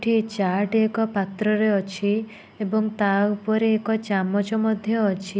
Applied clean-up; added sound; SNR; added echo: none; none; none; none.